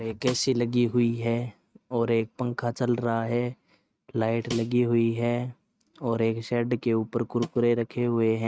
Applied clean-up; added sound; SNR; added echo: neural mask model RNNoise.